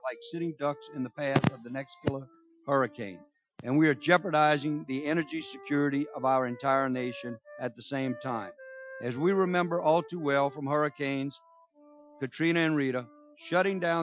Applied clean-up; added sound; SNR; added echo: classical method Wiener filter.